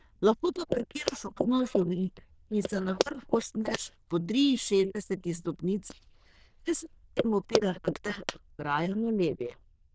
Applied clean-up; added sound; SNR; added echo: neural diffusion model UNIVERSE++.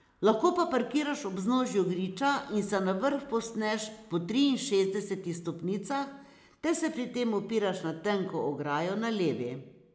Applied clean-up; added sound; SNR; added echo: none; none; none; none.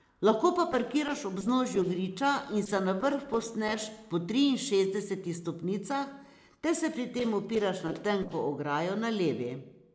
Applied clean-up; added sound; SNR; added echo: neural separator model SepFormer DNS4.